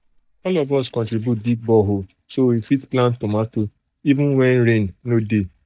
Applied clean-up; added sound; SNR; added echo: neural mask model DeepFilterNet 3.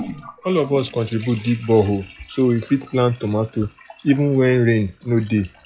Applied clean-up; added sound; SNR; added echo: classical method log-MMSE.